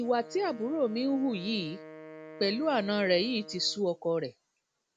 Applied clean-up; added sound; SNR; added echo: none; Wind instrument, woodwind instrument; 17 dB; none.